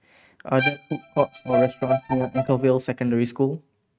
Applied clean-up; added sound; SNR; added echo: neural mask model RNNoise.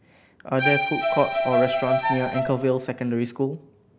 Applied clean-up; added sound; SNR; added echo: none; Bowed string instrument + Accordion; -1 dB; none.